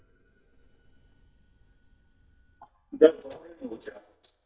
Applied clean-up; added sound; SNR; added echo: neural mask model DeepFilterNet 3.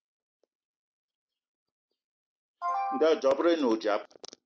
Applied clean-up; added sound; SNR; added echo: none; none; none; none.